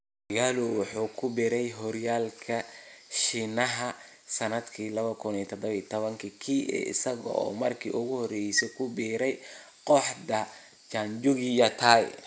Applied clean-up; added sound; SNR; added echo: none; none; none; none.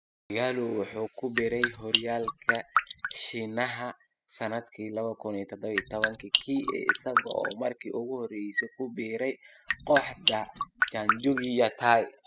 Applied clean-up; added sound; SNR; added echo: classical method spectral subtraction.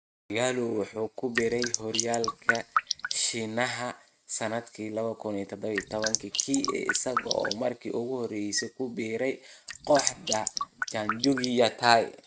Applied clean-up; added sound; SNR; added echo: neural mask model RNNoise.